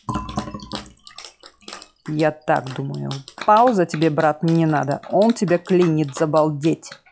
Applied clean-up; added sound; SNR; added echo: classical method log-MMSE.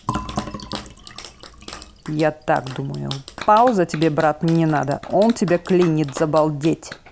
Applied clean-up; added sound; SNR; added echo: none; Clapping + Fill (with liquid); 14 dB; none.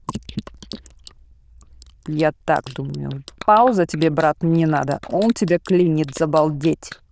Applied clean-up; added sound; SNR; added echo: neural diffusion model UNIVERSE++.